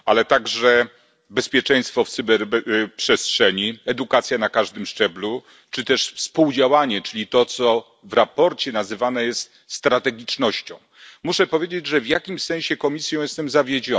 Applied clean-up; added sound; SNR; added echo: none; none; none; none.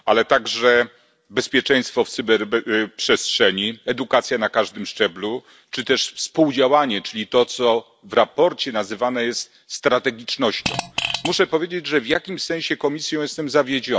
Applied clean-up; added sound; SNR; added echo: none; Fart; 6 dB; none.